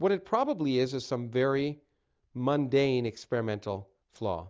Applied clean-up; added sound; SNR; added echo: none; none; none; none.